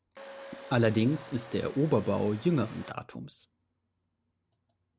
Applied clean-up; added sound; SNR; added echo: none; Domestic sounds, home sounds; 16 dB; none.